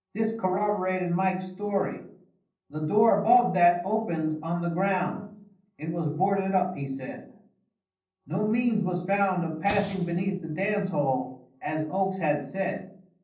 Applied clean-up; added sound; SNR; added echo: neural separator model SepFormer DNS4.